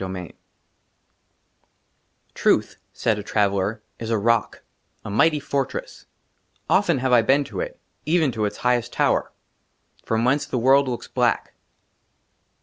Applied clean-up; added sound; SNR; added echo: none; none; none; none.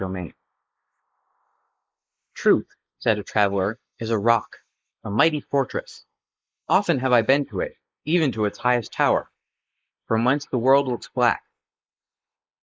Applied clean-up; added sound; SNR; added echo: neural mask model Resemble Enhance denoiser.